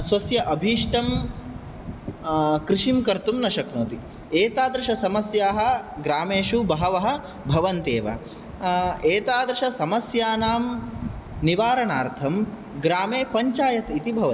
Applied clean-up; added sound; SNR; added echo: none; none; none; none.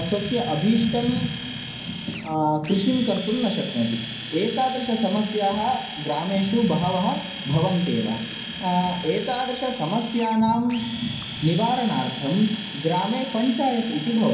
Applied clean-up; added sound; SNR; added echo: none; Domestic sounds, home sounds; 12 dB; reverberation time 0.6 s.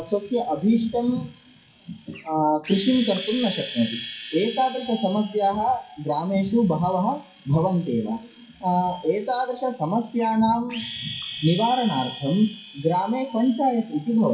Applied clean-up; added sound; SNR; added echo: classical method WPE with log-MMSE.